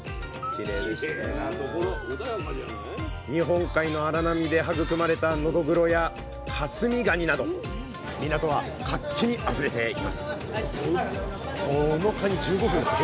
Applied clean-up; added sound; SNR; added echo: none; Motor vehicle (road) / Siren; 19 dB; none.